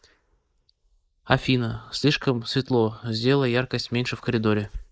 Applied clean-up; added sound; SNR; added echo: neural mask model Resemble Enhance denoiser.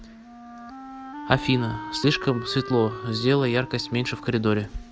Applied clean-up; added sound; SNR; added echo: none; Wind instrument, woodwind instrument; 13 dB; none.